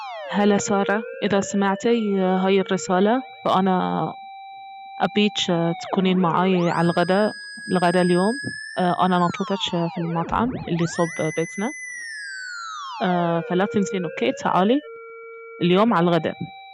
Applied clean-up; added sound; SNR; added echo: none; Musical instrument; 13 dB; none.